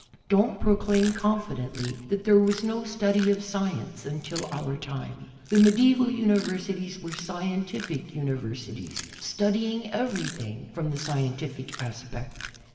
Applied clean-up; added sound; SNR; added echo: none; Chewing, mastication; 18 dB; reverberation time 2.0 s.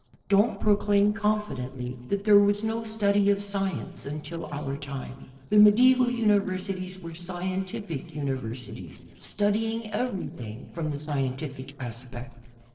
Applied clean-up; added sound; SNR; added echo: neural separator model SepFormer DNS4.